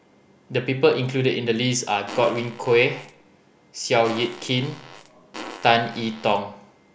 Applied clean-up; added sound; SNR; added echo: none; Fart; 16 dB; none.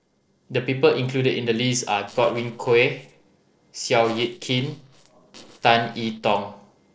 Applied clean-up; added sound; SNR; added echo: neural separator model SepFormer DNS4.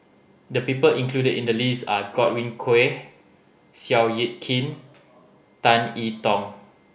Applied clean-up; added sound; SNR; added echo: none; none; none; none.